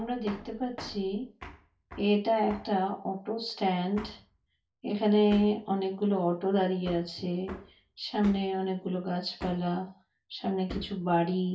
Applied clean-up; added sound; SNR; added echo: none; Hammer; 18 dB; reverberation time 0.3 s.